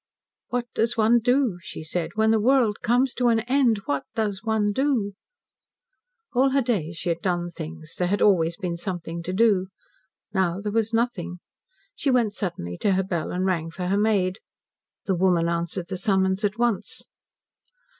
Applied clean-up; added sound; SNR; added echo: none; none; none; none.